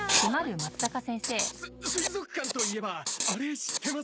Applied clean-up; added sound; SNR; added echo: none; Writing; -1 dB; none.